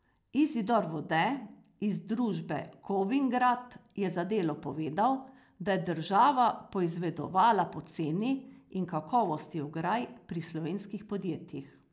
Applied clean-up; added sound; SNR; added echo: none; none; none; none.